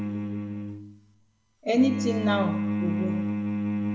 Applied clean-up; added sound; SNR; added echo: none; Bowed string instrument; -1 dB; reverberation time 0.7 s.